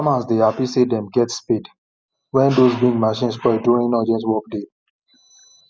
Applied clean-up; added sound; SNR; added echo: none; none; none; none.